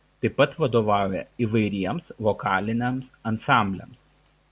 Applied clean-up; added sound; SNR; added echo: none; none; none; none.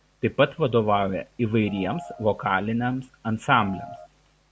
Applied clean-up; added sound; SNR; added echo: none; Piano; 15 dB; none.